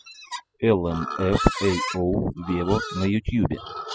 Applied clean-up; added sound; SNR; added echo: classical method spectral subtraction.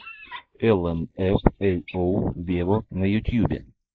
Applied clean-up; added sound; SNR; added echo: neural mask model Resemble Enhance denoiser.